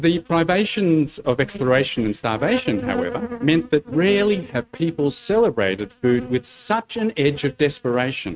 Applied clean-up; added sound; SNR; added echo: neural mask model RNNoise.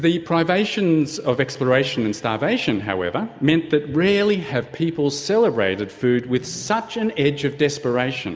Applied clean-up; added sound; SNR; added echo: none; none; none; none.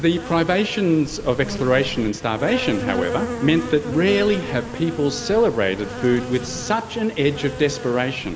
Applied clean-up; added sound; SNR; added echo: none; Insect; 10 dB; none.